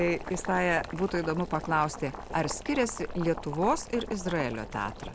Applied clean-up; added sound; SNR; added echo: none; Boiling; 10 dB; none.